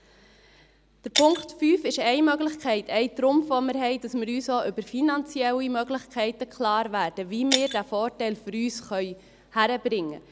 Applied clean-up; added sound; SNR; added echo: none; Shatter; 8 dB; none.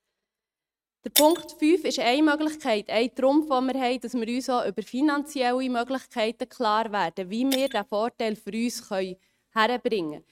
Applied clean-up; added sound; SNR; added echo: neural mask model RNNoise.